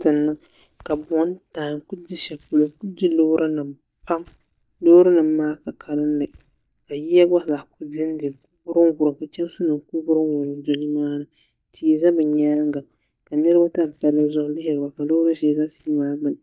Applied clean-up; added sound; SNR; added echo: neural mask model DeepFilterNet 3.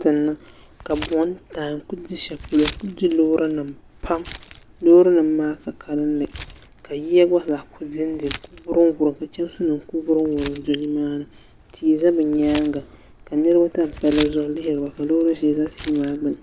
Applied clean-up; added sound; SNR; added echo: none; Keys jangling; 19 dB; none.